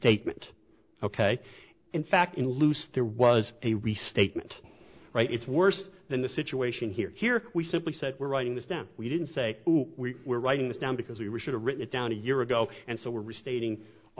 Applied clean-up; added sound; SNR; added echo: none; none; none; none.